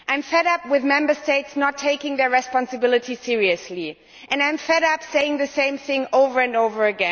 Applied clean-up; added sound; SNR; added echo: none; none; none; none.